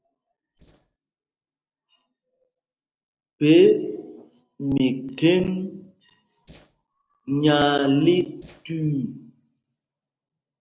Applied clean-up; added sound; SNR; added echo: neural separator model SepFormer DNS4.